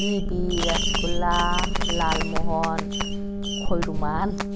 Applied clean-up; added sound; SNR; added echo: none; Fireworks; 8 dB; none.